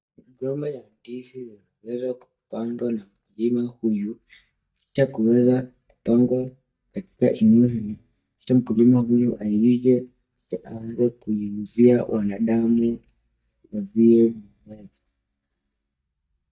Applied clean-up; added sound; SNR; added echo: neural mask model DeepFilterNet 3.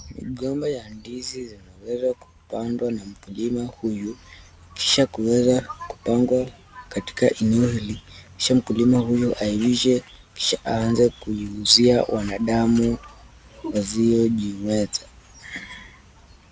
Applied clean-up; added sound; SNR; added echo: none; none; none; none.